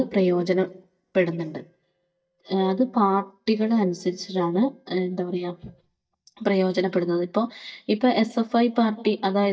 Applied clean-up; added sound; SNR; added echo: neural mask model DeepFilterNet 3.